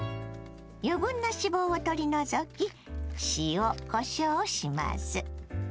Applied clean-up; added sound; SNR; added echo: none; none; none; none.